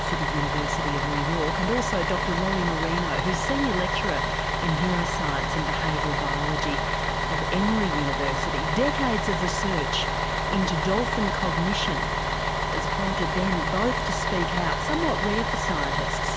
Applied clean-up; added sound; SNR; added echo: none; Bus; -3 dB; none.